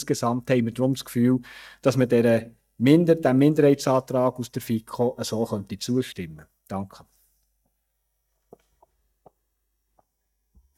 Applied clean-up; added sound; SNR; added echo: neural mask model DeepFilterNet 3.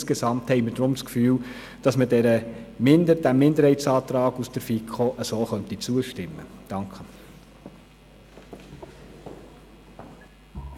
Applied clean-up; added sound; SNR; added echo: none; none; none; none.